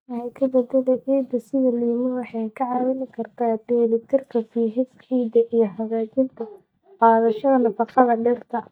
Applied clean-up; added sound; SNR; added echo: neural mask model DeepFilterNet 3.